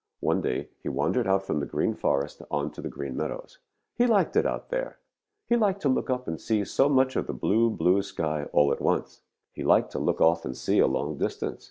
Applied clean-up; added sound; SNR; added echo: none; none; none; none.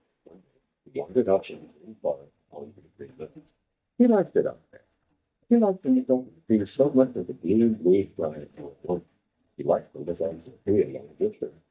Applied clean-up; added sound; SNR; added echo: neural mask model DeepFilterNet 3.